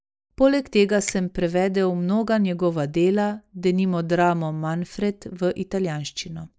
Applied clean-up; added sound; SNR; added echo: neural mask model Resemble Enhance denoiser.